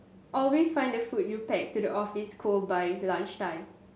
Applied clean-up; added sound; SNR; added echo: none; none; none; none.